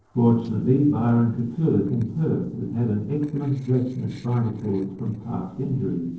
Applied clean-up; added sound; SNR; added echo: neural separator model SepFormer DNS4.